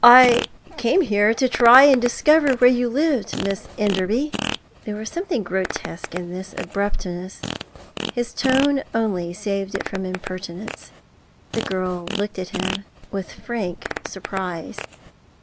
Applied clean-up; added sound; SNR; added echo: none; Fart; 12 dB; none.